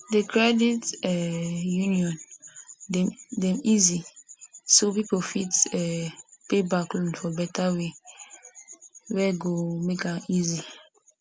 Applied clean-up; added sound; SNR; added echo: none; none; none; none.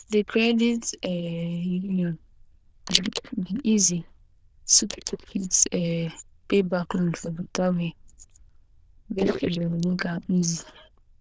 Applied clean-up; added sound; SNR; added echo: neural diffusion model UNIVERSE++.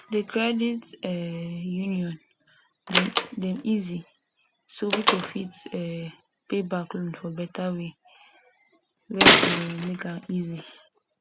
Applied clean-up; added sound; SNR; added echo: none; Slam; -2 dB; none.